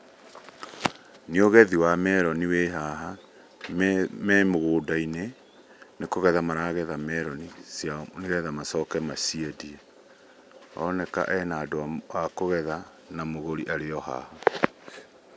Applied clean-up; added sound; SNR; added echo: none; none; none; none.